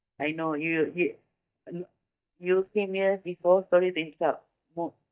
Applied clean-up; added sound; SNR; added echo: neural mask model DeepFilterNet 3.